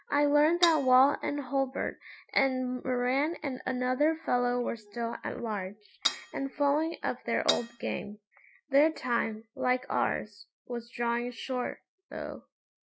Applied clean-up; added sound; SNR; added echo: none; Cutlery, silverware / Dishes, pots, and pans; 5 dB; none.